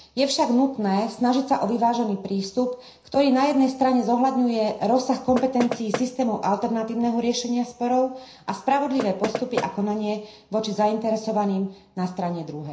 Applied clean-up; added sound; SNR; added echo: none; Knock; 8 dB; reverberation time 0.5 s.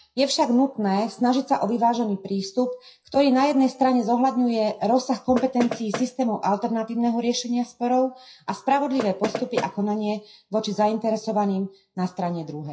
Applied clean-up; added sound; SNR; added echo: classical method WPE with log-MMSE.